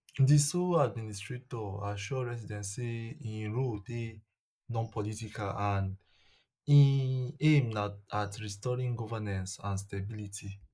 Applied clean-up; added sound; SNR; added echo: neural mask model Resemble Enhance denoiser.